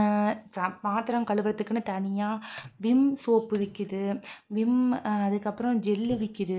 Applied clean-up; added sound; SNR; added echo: neural mask model Resemble Enhance denoiser.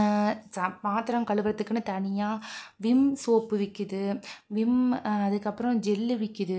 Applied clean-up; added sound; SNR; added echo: none; none; none; none.